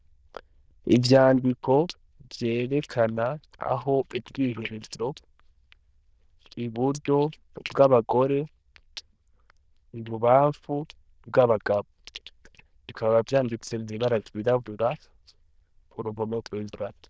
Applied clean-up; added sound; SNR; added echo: neural diffusion model UNIVERSE++.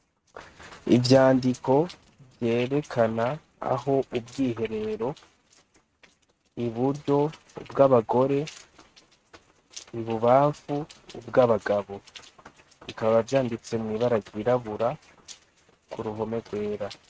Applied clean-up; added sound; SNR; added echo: neural mask model RNNoise.